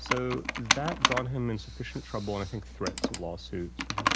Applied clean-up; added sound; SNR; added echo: none; Computer keyboard; -2 dB; none.